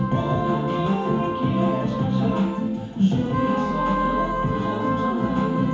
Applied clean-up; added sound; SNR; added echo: none; Wind instrument, woodwind instrument; 6 dB; reverberation time 1.0 s.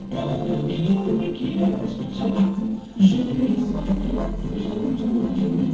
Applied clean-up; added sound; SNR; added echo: neural separator model SepFormer DNS4.